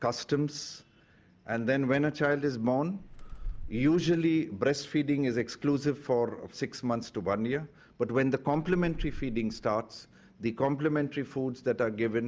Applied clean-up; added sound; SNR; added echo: none; Bird; 9 dB; none.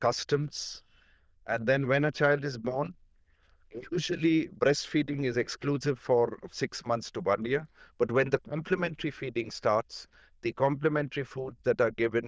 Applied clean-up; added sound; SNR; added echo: neural diffusion model UNIVERSE++.